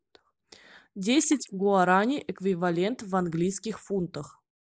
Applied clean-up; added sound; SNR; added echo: neural mask model Resemble Enhance denoiser.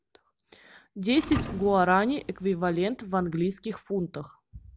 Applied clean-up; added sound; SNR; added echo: none; Thump, thud; 12 dB; none.